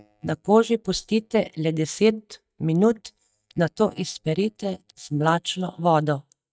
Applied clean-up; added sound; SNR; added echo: neural mask model DeepFilterNet 3.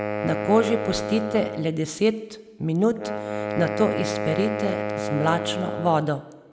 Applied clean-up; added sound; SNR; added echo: none; Wind instrument, woodwind instrument; 5 dB; none.